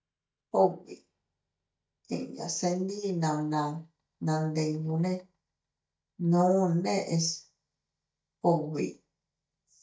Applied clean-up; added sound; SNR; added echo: neural mask model DeepFilterNet 3.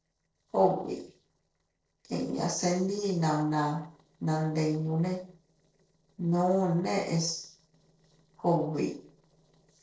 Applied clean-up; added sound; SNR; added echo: neural separator model SepFormer DNS4.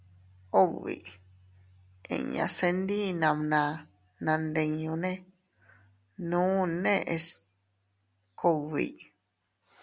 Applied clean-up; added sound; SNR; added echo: none; none; none; none.